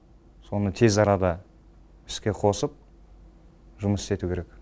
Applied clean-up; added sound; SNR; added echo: none; none; none; none.